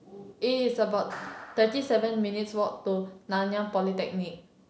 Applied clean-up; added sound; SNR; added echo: none; Clapping; 20 dB; none.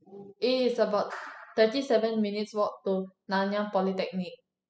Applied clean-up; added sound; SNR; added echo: classical method spectral subtraction.